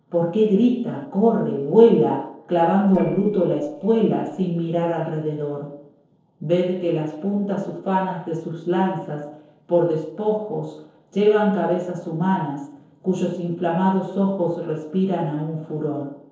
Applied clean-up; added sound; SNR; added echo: neural separator model SepFormer DNS4.